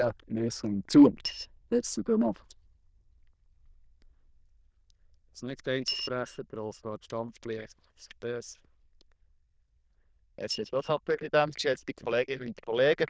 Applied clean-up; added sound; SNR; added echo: neural diffusion model UNIVERSE++.